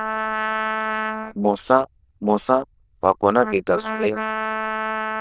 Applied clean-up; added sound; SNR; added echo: neural diffusion model UNIVERSE++.